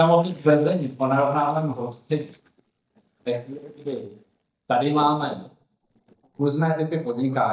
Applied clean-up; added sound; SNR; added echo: neural mask model DeepFilterNet 3.